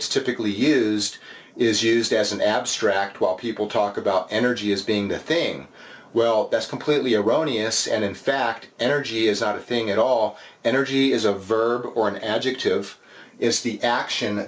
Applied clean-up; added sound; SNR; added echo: neural mask model Resemble Enhance denoiser.